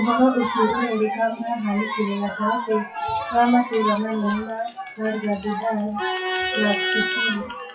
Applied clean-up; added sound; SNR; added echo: classical method WPE with log-MMSE.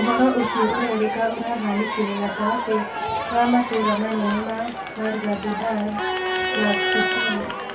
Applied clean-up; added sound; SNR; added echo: none; Crowd; 2 dB; reverberation time 0.1 s.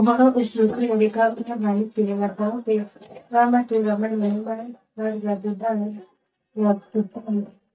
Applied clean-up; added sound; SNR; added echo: neural mask model DeepFilterNet 3.